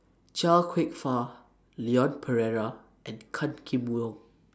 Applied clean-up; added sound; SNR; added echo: none; none; none; none.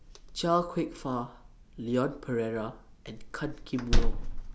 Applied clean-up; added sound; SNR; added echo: none; Slam; -2 dB; none.